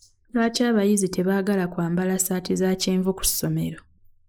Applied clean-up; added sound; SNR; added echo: neural mask model Resemble Enhance denoiser.